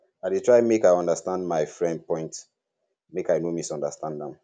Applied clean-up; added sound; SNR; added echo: none; none; none; none.